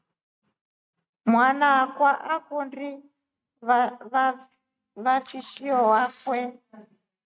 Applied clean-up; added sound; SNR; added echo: neural mask model RNNoise.